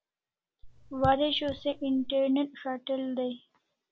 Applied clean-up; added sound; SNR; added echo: none; Raindrop / Drip; 12 dB; none.